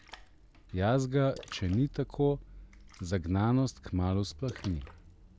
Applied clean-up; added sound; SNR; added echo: none; Splash, splatter; 18 dB; none.